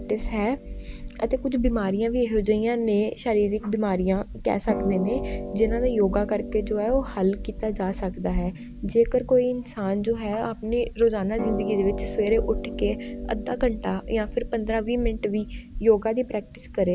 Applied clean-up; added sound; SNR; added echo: none; Harp; 8 dB; none.